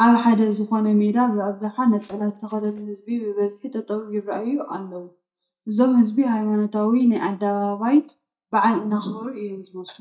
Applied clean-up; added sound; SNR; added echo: neural mask model DeepFilterNet 3.